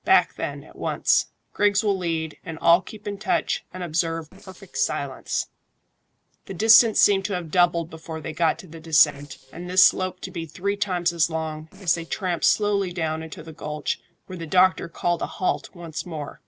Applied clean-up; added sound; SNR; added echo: neural separator model SepFormer DNS4.